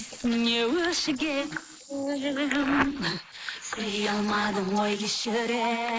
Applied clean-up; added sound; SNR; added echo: neural mask model Resemble Enhance denoiser.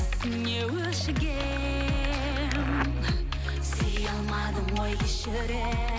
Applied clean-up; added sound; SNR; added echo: none; Zipper (clothing); 11 dB; none.